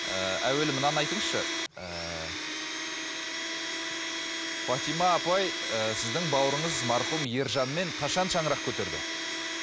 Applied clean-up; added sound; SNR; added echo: none; Domestic sounds, home sounds; 2 dB; none.